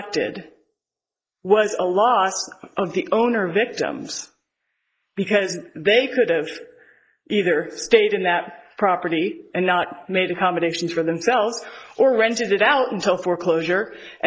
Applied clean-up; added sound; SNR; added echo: neural mask model Resemble Enhance denoiser.